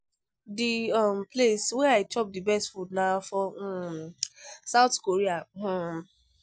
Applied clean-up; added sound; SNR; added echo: none; none; none; none.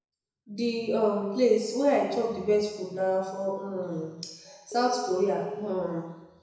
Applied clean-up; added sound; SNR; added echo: none; Telephone; 10 dB; reverberation time 0.9 s.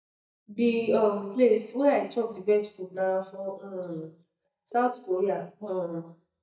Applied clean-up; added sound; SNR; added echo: neural mask model DeepFilterNet 3.